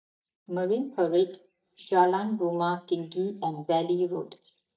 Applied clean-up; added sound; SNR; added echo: neural mask model DeepFilterNet 3.